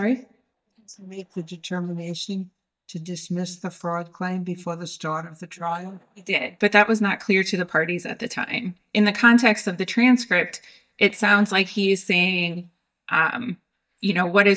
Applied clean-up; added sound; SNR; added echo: neural mask model DeepFilterNet 3.